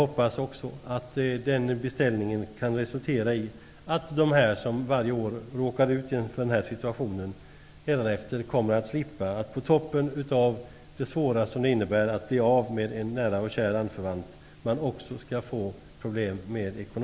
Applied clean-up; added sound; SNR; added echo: none; none; none; none.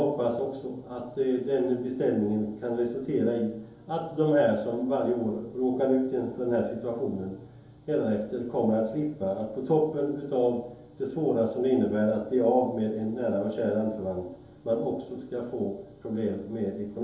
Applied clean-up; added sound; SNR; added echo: none; none; none; reverberation time 2.8 s.